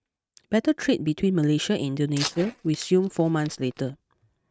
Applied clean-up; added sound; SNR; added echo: neural mask model RNNoise.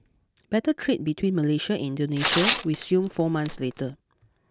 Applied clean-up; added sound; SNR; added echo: none; Tearing; 0 dB; none.